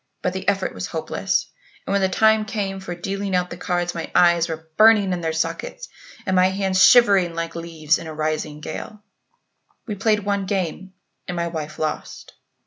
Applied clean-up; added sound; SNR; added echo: none; none; none; none.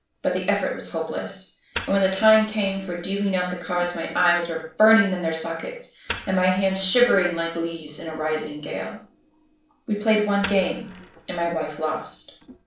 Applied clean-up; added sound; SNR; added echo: neural separator model SepFormer DNS4.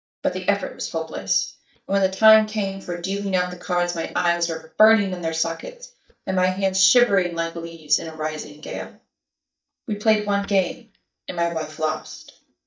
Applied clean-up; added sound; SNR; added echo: neural mask model DeepFilterNet 3.